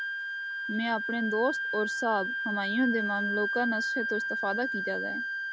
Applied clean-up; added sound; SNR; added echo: none; Wind instrument, woodwind instrument; 0 dB; none.